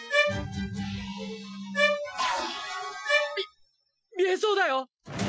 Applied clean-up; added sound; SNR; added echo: classical method Wiener filter.